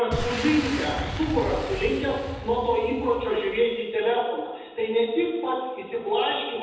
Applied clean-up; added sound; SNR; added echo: none; Boom; 10 dB; reverberation time 1.0 s.